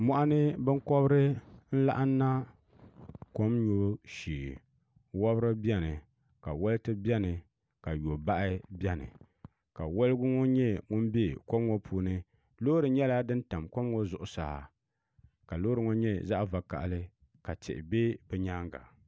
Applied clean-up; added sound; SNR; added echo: none; none; none; none.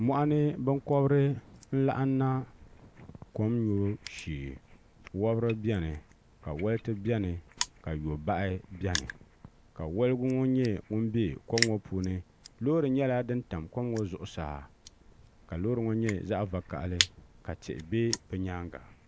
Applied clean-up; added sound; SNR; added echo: none; Crushing; 12 dB; none.